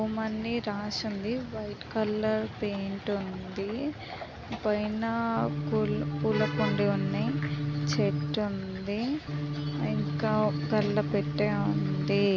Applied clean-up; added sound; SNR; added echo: none; Organ; 1 dB; none.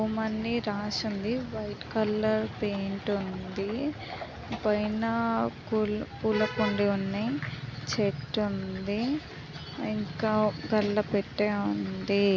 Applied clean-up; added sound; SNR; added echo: none; none; none; none.